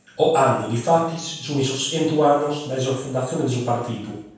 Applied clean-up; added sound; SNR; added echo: none; none; none; reverberation time 0.7 s.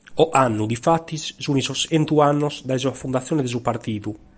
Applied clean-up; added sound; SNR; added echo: none; none; none; none.